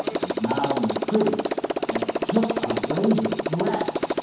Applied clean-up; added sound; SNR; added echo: none; Motorcycle; -1 dB; reverberation time 0.9 s.